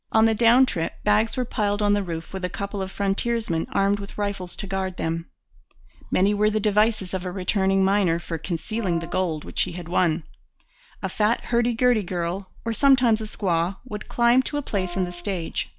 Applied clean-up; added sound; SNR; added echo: none; Brass instrument; 17 dB; none.